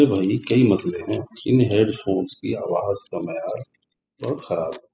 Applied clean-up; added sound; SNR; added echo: classical method spectral subtraction.